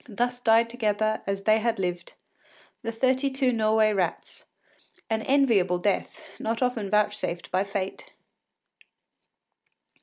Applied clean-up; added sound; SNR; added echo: none; none; none; none.